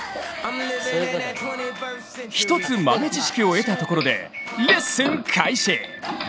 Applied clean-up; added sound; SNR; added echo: none; Doorbell; 8 dB; none.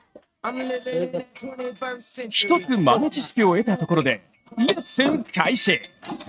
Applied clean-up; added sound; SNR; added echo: neural mask model RNNoise.